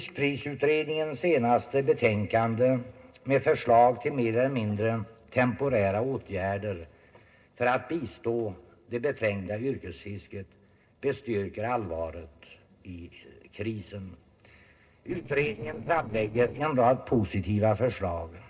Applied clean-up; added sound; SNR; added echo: neural separator model SepFormer DNS4.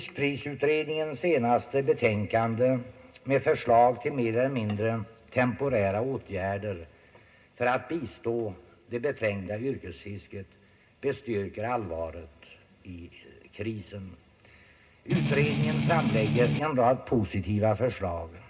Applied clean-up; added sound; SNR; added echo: none; Strum; -2 dB; reverberation time 0.2 s.